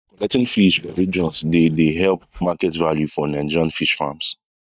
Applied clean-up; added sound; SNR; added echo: neural mask model DeepFilterNet 3.